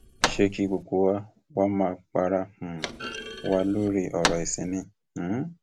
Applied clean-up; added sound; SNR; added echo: none; Thump, thud; 8 dB; none.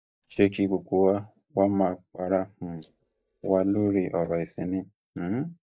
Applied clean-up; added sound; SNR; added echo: neural mask model DeepFilterNet 3.